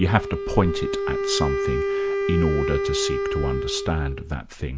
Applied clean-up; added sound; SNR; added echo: none; Wind instrument, woodwind instrument; 1 dB; none.